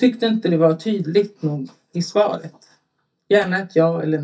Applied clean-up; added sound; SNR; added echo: neural mask model DeepFilterNet 3.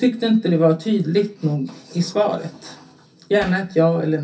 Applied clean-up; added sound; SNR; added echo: none; Hammer; 16 dB; reverberation time 0.3 s.